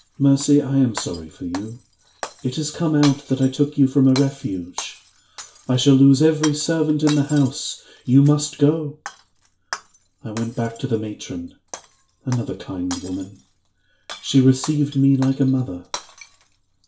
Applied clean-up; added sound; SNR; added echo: none; Shatter; 18 dB; reverberation time 0.2 s.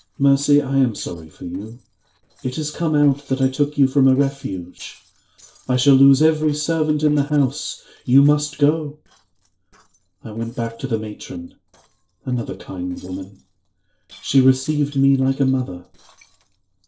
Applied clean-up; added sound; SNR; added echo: neural separator model SepFormer DNS4.